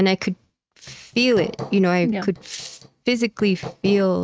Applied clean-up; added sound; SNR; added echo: neural mask model RNNoise.